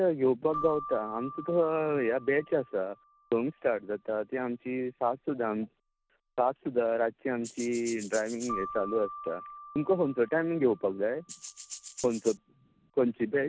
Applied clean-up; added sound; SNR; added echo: none; Keyboard (musical) + Rattle (instrument); 15 dB; none.